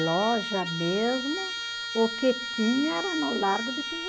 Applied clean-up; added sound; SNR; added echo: none; Trumpet; 5 dB; none.